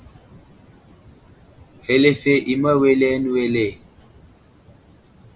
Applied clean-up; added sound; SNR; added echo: none; none; none; none.